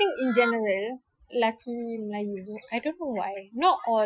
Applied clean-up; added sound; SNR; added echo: classical method Wiener filter.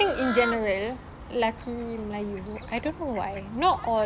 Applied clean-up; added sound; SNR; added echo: none; Fowl; 12 dB; none.